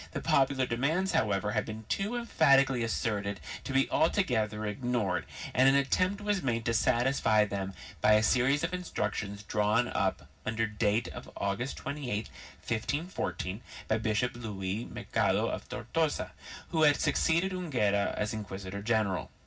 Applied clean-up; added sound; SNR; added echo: none; none; none; reverberation time 0.4 s.